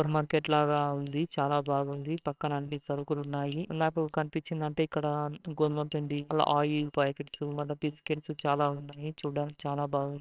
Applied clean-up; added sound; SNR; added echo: neural separator model SepFormer WHAMR!.